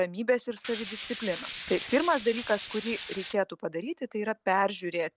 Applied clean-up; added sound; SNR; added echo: none; Tools; 3 dB; none.